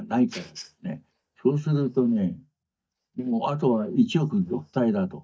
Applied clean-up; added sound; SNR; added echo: neural mask model DeepFilterNet 3.